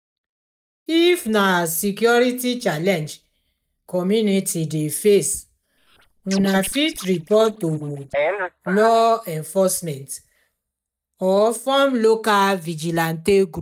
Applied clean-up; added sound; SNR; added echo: neural mask model DeepFilterNet 3.